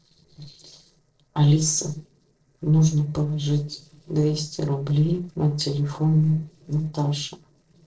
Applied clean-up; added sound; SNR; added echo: neural separator model SepFormer DNS4.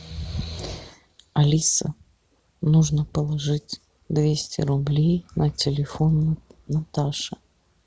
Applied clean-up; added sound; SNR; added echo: none; none; none; none.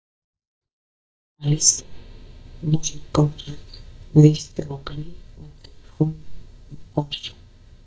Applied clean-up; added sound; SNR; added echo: neural mask model DeepFilterNet 3.